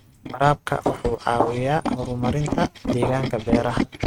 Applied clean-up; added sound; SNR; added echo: neural mask model RNNoise.